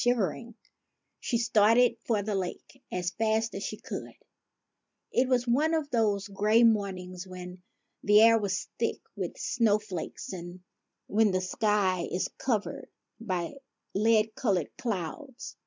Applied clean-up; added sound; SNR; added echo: none; none; none; none.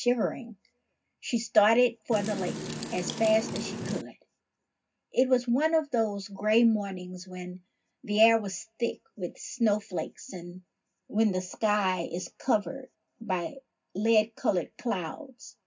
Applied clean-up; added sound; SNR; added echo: none; Wind; 6 dB; reverberation time 0.4 s.